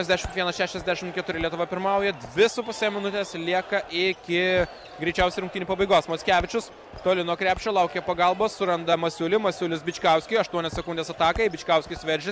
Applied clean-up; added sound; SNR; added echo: none; Walk, footsteps; 20 dB; none.